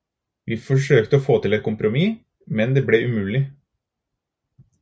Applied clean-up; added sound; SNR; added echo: none; none; none; none.